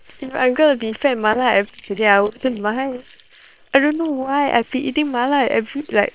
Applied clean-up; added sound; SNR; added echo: neural separator model SepFormer WHAM!.